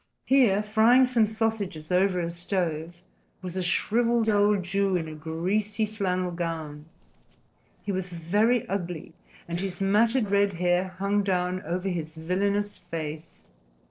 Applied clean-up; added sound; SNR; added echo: neural separator model SepFormer DNS4.